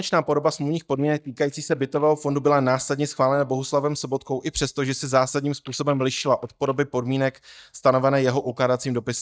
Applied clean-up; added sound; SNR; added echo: neural mask model DeepFilterNet 3.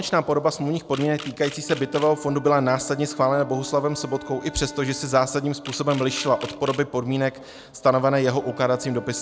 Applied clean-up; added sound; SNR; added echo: none; Wind instrument, woodwind instrument + Camera; 17 dB; none.